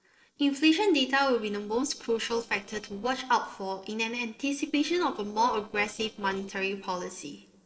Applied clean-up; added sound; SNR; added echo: neural separator model SepFormer DNS4.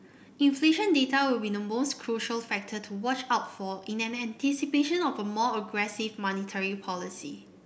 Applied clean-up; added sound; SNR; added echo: none; none; none; none.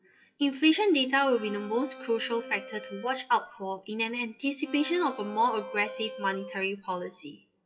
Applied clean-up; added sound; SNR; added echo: classical method WPE with log-MMSE.